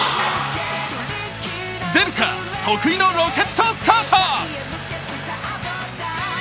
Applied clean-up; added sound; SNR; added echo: none; none; none; none.